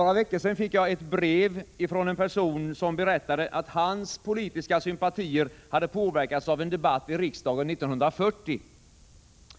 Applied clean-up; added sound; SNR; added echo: none; none; none; none.